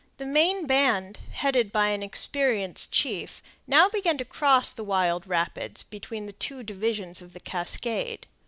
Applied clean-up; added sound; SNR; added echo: none; none; none; none.